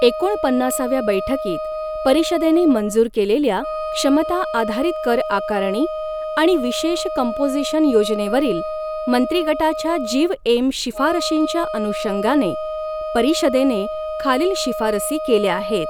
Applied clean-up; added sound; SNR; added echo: none; Wind instrument, woodwind instrument; 7 dB; none.